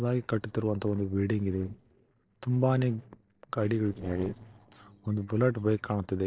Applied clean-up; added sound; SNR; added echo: neural separator model SepFormer DNS4.